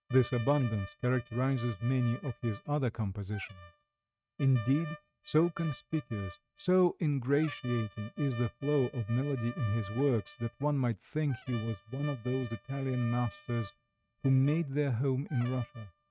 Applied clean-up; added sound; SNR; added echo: neural mask model RNNoise.